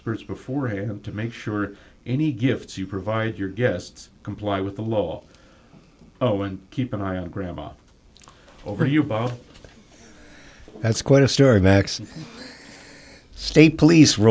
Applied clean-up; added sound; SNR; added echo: none; none; none; none.